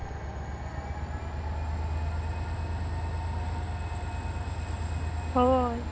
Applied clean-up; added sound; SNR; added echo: none; Train; -3 dB; none.